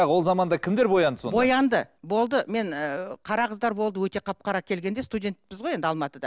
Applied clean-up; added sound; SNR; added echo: none; none; none; none.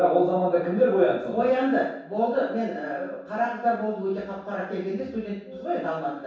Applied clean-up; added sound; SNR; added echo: none; Wind instrument, woodwind instrument; 20 dB; reverberation time 0.7 s.